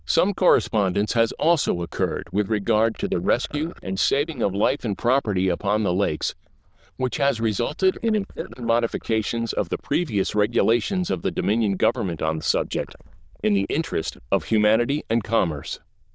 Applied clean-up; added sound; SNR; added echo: neural diffusion model UNIVERSE++.